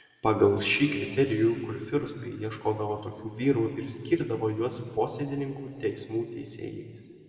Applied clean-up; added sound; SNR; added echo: none; none; none; reverberation time 2.4 s.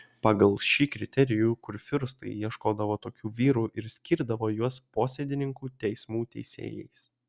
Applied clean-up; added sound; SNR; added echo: none; none; none; none.